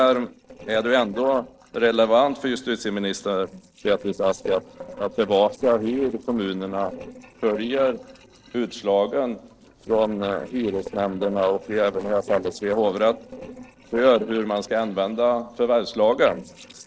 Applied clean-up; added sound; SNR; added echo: neural separator model SepFormer DNS4.